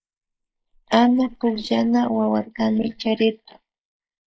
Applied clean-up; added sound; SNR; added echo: neural mask model Resemble Enhance denoiser.